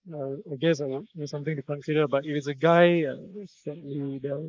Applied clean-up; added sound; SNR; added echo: neural mask model Resemble Enhance denoiser.